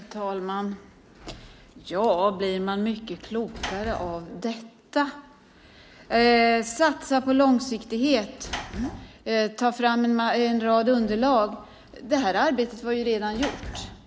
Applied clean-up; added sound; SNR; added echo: none; Sliding door / Slam; 18 dB; none.